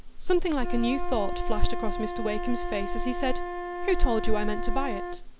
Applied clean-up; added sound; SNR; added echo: none; Wind instrument, woodwind instrument; 10 dB; none.